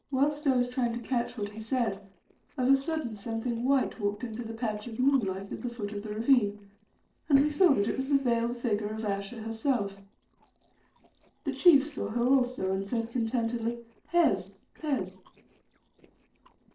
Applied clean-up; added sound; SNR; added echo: neural separator model SepFormer DNS4.